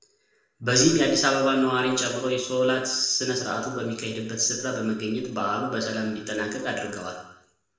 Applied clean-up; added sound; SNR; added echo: none; none; none; reverberation time 0.8 s.